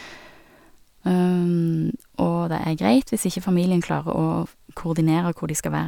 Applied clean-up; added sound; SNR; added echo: none; none; none; none.